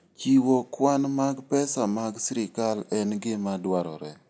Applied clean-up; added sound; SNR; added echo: none; none; none; none.